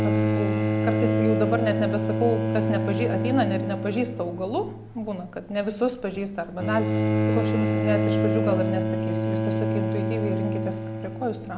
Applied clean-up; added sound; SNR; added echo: none; Bowed string instrument; -3 dB; none.